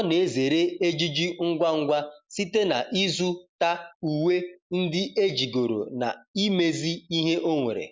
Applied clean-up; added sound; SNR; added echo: none; none; none; none.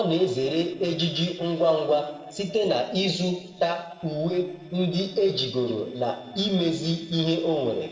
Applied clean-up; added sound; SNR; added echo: neural separator model SepFormer DNS4.